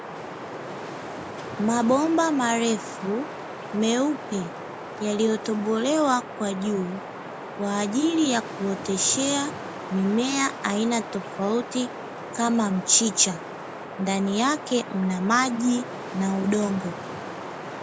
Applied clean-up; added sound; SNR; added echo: none; Wind; 10 dB; none.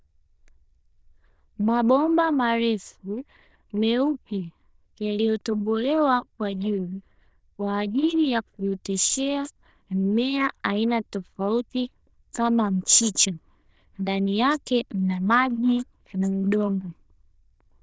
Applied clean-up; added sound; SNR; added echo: neural diffusion model UNIVERSE++.